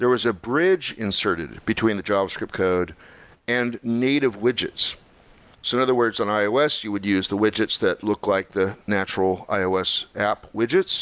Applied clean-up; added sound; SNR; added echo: none; none; none; none.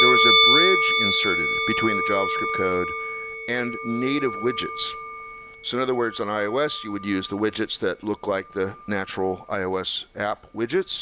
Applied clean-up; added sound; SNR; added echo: none; Musical instrument; -2 dB; none.